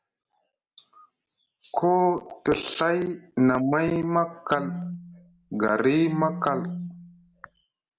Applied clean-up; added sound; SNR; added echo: none; Telephone; 10 dB; none.